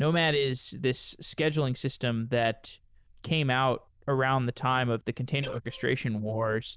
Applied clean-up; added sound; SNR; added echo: neural diffusion model UNIVERSE++.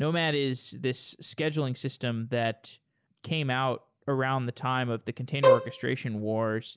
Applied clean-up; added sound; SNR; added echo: none; Bowed string instrument; -4 dB; none.